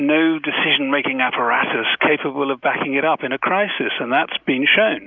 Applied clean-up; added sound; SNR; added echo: none; none; none; none.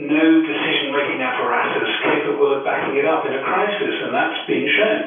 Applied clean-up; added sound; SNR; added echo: none; none; none; reverberation time 0.6 s.